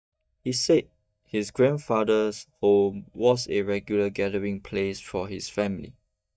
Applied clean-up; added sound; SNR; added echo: neural mask model DeepFilterNet 3.